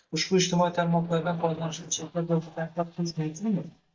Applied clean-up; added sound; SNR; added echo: neural mask model DeepFilterNet 3.